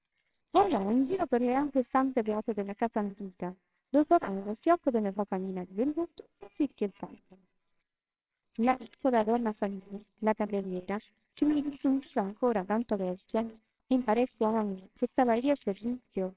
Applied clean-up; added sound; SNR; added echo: neural separator model SepFormer WHAMR!.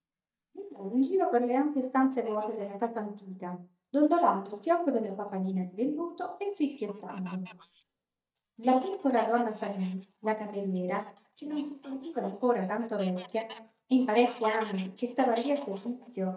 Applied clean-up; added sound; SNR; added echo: neural mask model DeepFilterNet 3.